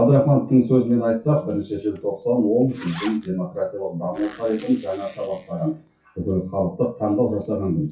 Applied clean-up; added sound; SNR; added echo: classical method WPE with log-MMSE.